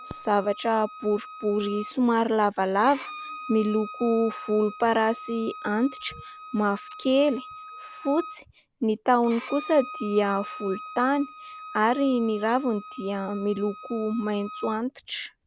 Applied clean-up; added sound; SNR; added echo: none; Bowed string instrument; 15 dB; none.